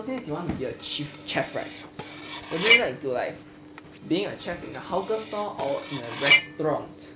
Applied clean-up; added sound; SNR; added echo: none; Cutlery, silverware; -1 dB; none.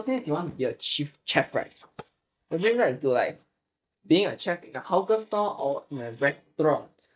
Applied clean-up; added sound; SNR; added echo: neural mask model DeepFilterNet 3.